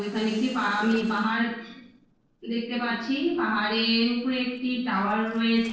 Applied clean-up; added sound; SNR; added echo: neural separator model SepFormer DNS4.